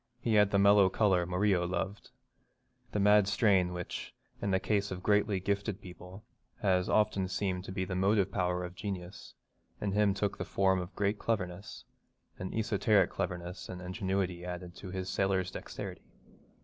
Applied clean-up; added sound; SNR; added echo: none; none; none; none.